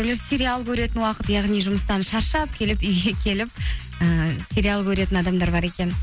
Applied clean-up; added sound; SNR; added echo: none; none; none; none.